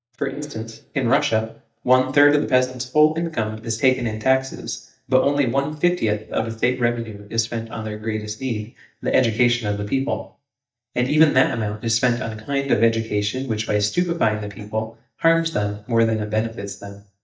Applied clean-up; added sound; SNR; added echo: neural mask model DeepFilterNet 3.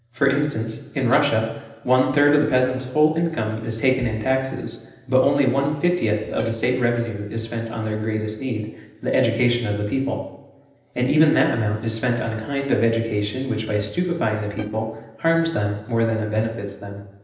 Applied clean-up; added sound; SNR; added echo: neural separator model SepFormer DNS4.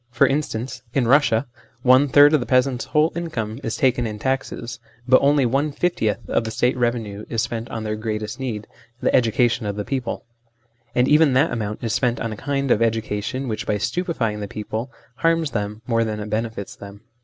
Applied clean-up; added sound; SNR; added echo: none; none; none; none.